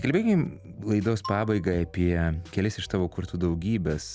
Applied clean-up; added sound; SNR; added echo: none; Marimba, xylophone; 17 dB; none.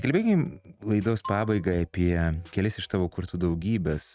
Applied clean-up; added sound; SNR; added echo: neural mask model RNNoise.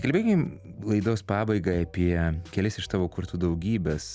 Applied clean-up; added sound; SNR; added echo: none; none; none; none.